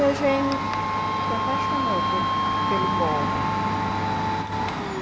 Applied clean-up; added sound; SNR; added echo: none; Wind instrument, woodwind instrument + Domestic sounds, home sounds; -5 dB; none.